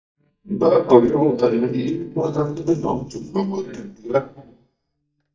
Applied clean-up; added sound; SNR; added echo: neural mask model DeepFilterNet 3.